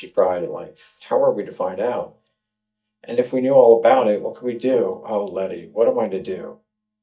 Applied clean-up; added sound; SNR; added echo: neural mask model DeepFilterNet 3.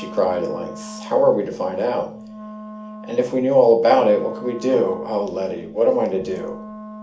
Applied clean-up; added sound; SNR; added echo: none; Wind instrument, woodwind instrument; 16 dB; reverberation time 0.4 s.